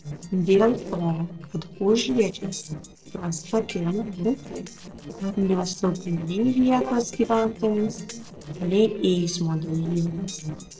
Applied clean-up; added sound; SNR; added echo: neural separator model SepFormer DNS4.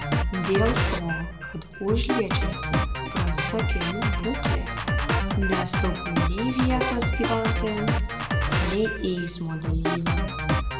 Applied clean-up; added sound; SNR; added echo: none; Drum kit; -4 dB; reverberation time 0.8 s.